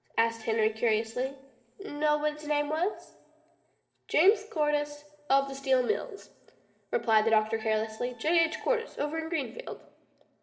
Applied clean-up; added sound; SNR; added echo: neural separator model SepFormer DNS4.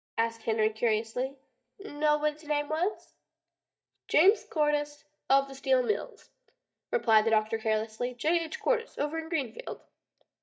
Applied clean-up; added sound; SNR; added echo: neural mask model DeepFilterNet 3.